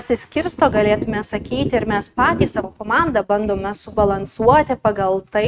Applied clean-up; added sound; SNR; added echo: neural mask model RNNoise.